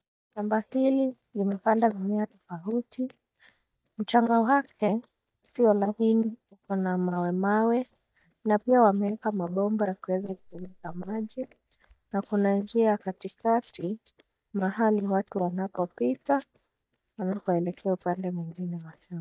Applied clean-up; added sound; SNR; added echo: neural mask model DeepFilterNet 3.